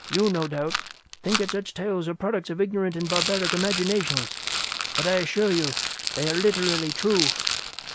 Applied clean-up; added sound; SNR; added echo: none; Rattle; 3 dB; none.